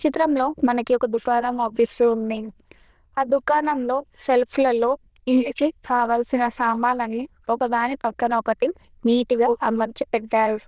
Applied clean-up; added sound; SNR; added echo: neural diffusion model UNIVERSE++.